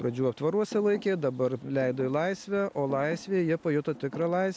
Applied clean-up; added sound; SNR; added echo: none; Thump, thud; 19 dB; none.